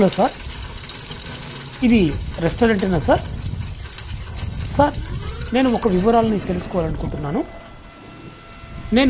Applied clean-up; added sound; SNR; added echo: none; Rain; 8 dB; none.